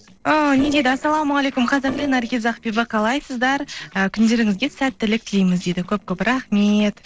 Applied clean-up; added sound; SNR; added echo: neural separator model SepFormer DNS4.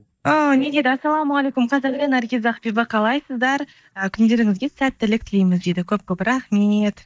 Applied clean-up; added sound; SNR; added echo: neural mask model DeepFilterNet 3.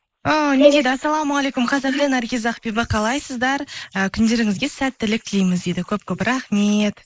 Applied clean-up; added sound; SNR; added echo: neural mask model Resemble Enhance denoiser.